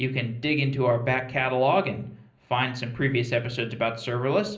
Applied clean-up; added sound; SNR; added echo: none; none; none; reverberation time 0.5 s.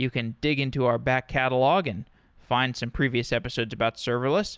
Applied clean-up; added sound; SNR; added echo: none; none; none; none.